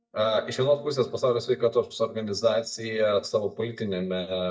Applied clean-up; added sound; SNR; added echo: neural mask model DeepFilterNet 3.